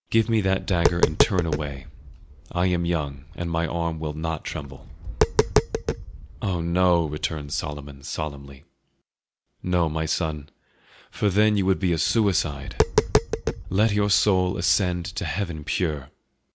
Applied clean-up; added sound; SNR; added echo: none; Tap; 3 dB; none.